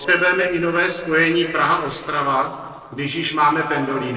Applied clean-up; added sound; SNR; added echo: neural separator model SepFormer DNS4.